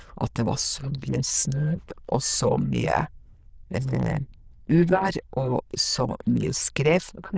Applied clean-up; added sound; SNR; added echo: neural diffusion model UNIVERSE++.